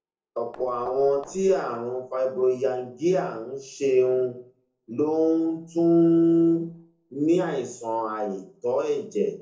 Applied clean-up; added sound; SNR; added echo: neural separator model SepFormer DNS4.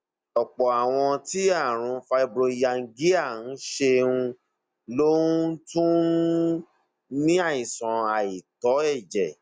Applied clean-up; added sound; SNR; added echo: none; none; none; none.